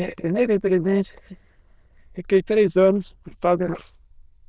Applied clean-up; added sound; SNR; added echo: neural diffusion model UNIVERSE++.